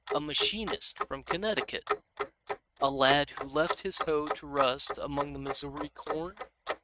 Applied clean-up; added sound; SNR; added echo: neural mask model RNNoise.